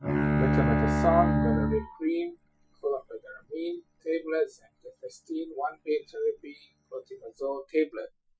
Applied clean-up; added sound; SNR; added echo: classical method Wiener filter.